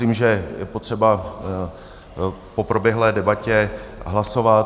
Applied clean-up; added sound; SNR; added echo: none; none; none; none.